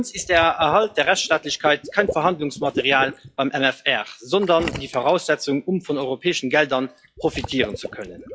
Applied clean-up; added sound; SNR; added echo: classical method log-MMSE.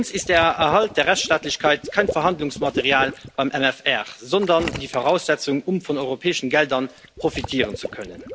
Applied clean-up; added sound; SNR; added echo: none; Water / Liquid; 12 dB; none.